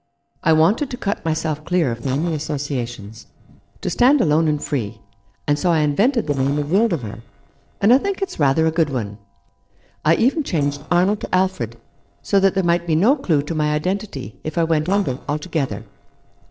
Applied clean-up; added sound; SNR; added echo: neural separator model SepFormer DNS4.